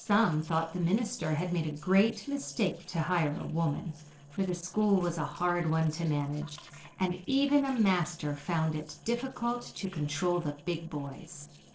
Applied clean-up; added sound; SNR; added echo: neural separator model SepFormer DNS4.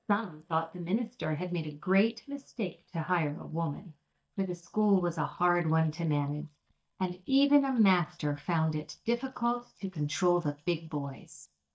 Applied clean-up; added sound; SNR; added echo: neural mask model DeepFilterNet 3.